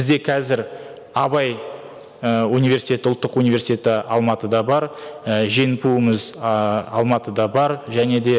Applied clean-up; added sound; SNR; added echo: none; none; none; none.